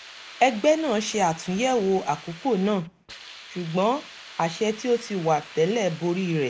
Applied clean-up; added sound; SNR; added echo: none; Hiss; 18 dB; none.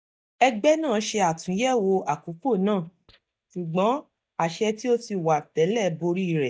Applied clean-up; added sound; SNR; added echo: neural mask model DeepFilterNet 3.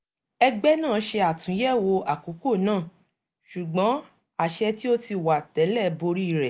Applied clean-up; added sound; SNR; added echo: none; none; none; none.